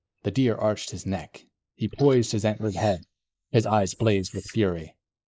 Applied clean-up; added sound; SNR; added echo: neural mask model Resemble Enhance denoiser.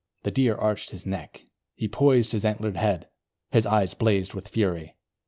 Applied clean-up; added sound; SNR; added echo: none; none; none; none.